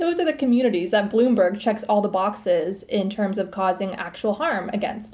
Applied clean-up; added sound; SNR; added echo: none; none; none; none.